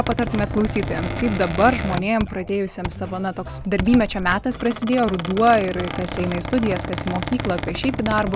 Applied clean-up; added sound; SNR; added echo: none; Squeak; 7 dB; none.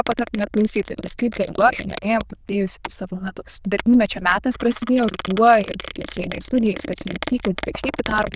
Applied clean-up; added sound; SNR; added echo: neural diffusion model UNIVERSE++.